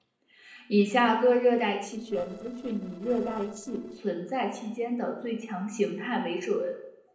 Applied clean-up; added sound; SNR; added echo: neural separator model SepFormer DNS4.